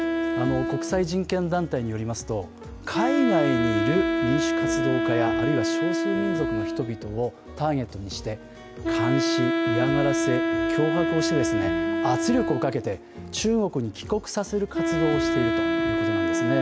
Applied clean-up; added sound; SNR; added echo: none; Wind instrument, woodwind instrument; -1 dB; none.